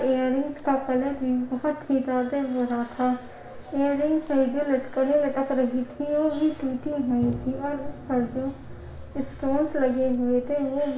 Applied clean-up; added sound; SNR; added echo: none; Chirp, tweet; 15 dB; reverberation time 0.6 s.